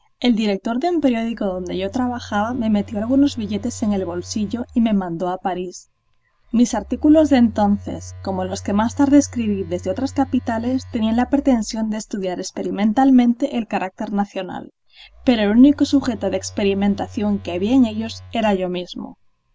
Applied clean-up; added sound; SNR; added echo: none; Telephone; 20 dB; none.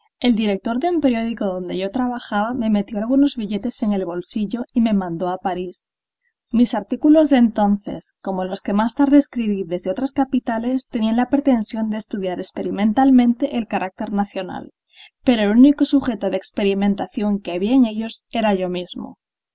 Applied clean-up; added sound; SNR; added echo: none; none; none; none.